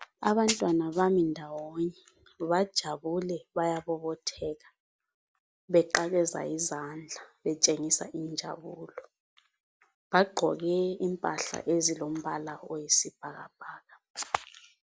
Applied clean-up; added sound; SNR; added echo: none; none; none; none.